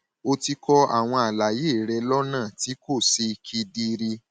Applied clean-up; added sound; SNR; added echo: none; none; none; none.